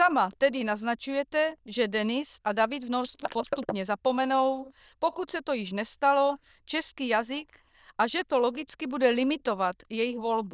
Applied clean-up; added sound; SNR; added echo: neural diffusion model UNIVERSE++.